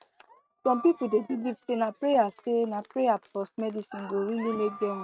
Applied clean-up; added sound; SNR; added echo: neural mask model RNNoise.